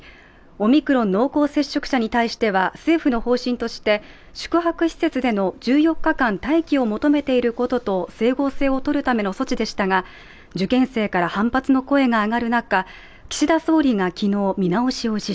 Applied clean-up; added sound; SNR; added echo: none; none; none; none.